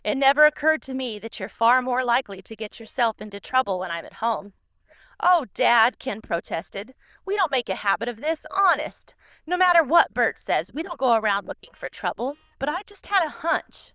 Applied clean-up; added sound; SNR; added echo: neural diffusion model UNIVERSE++.